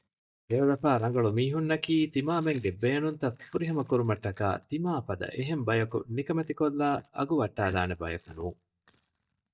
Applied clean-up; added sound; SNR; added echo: neural mask model DeepFilterNet 3.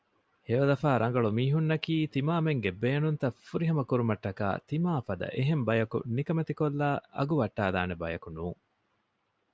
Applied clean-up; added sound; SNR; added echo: none; none; none; none.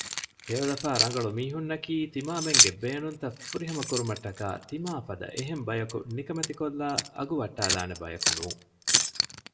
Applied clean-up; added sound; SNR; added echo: none; Keys jangling; -2 dB; reverberation time 0.4 s.